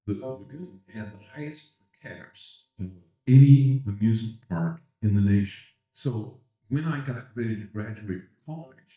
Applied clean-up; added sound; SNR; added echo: neural mask model DeepFilterNet 3.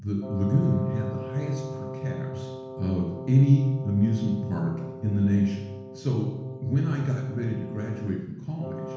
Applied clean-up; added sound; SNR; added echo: none; Wind instrument, woodwind instrument; 13 dB; reverberation time 1.1 s.